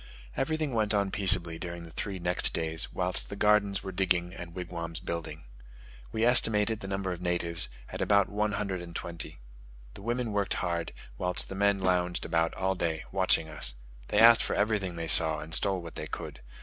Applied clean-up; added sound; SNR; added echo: none; Snare drum; 16 dB; none.